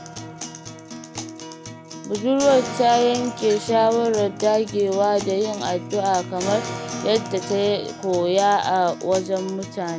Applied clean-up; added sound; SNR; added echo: none; Acoustic guitar + Electric guitar / Acoustic guitar; 11 dB; none.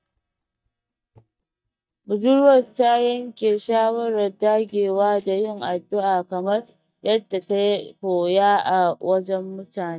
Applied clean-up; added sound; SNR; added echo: neural mask model DeepFilterNet 3.